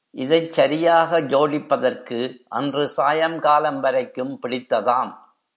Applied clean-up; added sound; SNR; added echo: none; none; none; none.